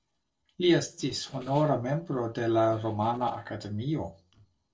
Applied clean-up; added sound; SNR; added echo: neural separator model SepFormer DNS4.